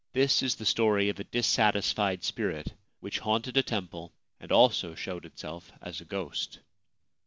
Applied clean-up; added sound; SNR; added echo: none; none; none; none.